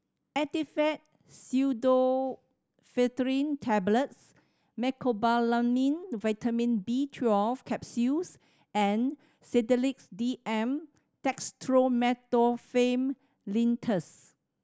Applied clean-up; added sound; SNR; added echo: none; none; none; none.